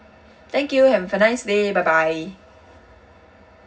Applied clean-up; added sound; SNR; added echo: none; none; none; reverberation time 0.4 s.